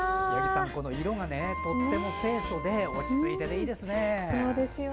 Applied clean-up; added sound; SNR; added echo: none; Wind instrument, woodwind instrument; 8 dB; none.